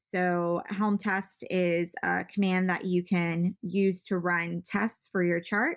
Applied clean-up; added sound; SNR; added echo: none; none; none; none.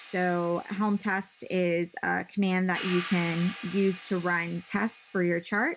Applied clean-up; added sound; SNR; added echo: none; Hi-hat; 16 dB; none.